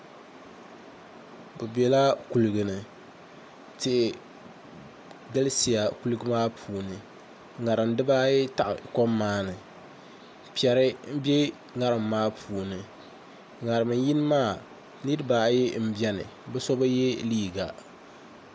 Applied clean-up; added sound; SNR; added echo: none; none; none; none.